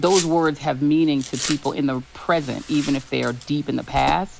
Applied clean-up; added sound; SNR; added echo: none; Domestic sounds, home sounds; 12 dB; none.